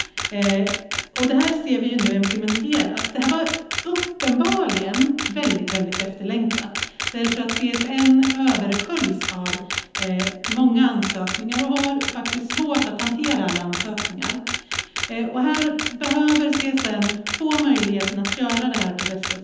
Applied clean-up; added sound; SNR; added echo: none; Camera; 6 dB; reverberation time 0.9 s.